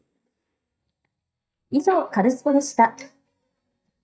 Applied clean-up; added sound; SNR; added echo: neural mask model DeepFilterNet 3.